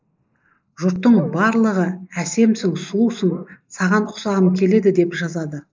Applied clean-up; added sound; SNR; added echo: neural mask model Resemble Enhance denoiser.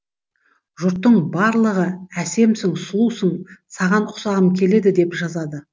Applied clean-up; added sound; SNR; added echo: none; none; none; none.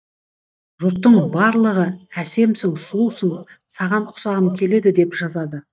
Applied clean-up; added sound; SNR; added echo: neural mask model DeepFilterNet 3.